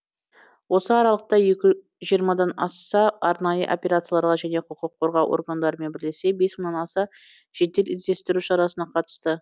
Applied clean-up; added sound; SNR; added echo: none; none; none; none.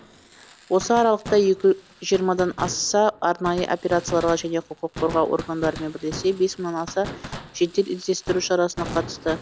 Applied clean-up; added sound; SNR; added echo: none; Fireworks; 14 dB; none.